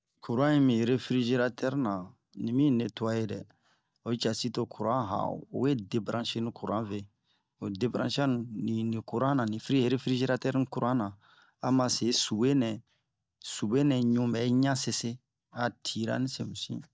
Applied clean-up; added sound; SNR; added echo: none; none; none; none.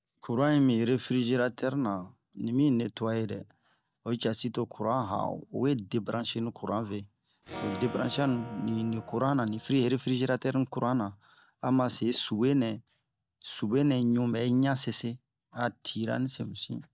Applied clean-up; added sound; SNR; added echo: none; Acoustic guitar / Strum; 14 dB; none.